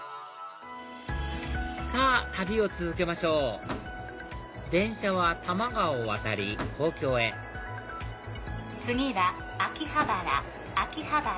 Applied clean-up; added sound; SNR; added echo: none; Slam / Microwave oven; 12 dB; none.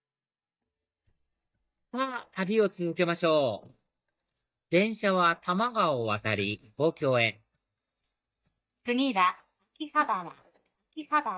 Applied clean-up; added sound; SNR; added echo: neural mask model DeepFilterNet 3.